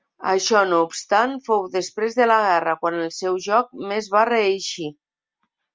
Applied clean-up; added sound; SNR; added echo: none; none; none; none.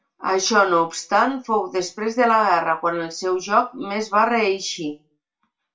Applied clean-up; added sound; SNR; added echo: none; none; none; reverberation time 0.2 s.